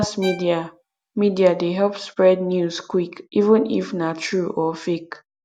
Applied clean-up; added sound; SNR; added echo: none; Bowed string instrument; 18 dB; none.